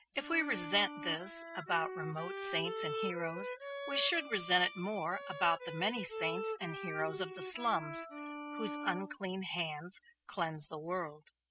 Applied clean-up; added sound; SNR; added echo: classical method spectral subtraction.